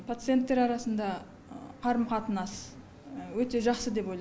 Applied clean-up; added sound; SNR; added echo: none; none; none; none.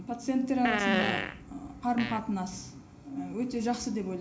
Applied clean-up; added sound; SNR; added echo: none; Fart; 1 dB; reverberation time 0.4 s.